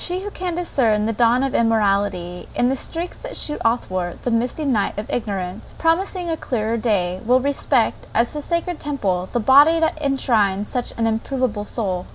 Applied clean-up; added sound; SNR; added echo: none; none; none; none.